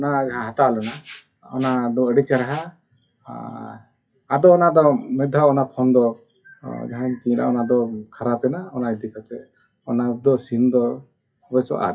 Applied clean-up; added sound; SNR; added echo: classical method WPE with log-MMSE.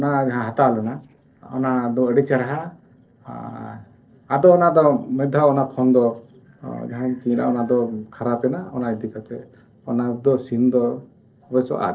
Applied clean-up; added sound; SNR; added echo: neural separator model SepFormer DNS4.